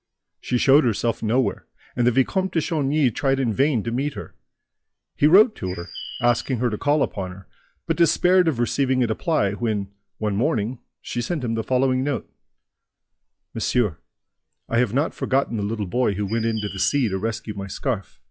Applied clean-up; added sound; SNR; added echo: classical method log-MMSE.